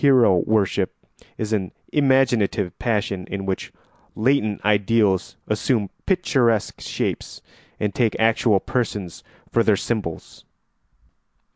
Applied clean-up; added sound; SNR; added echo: none; none; none; none.